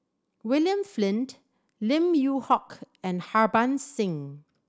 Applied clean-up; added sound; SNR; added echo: none; none; none; none.